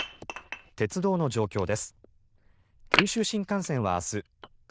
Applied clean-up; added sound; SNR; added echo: neural diffusion model UNIVERSE++.